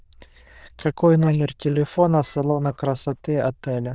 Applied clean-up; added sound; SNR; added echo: neural diffusion model UNIVERSE++.